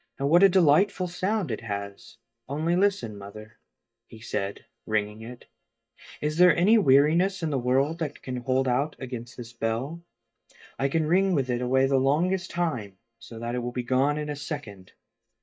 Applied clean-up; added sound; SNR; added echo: neural mask model DeepFilterNet 3.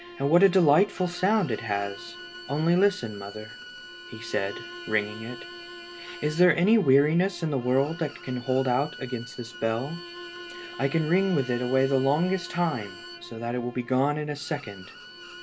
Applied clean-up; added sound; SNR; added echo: none; Bowed string instrument + Bowed string instrument; 16 dB; none.